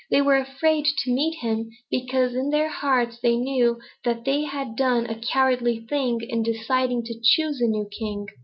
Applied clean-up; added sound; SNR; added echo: none; none; none; none.